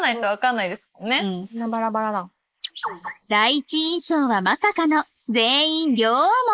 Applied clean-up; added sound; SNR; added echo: neural mask model Resemble Enhance denoiser.